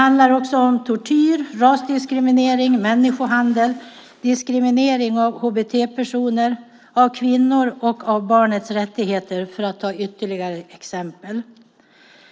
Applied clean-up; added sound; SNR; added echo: none; none; none; none.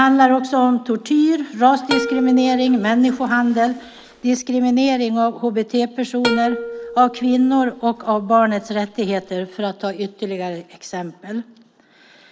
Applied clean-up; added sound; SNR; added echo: none; Plucked string instrument; 11 dB; none.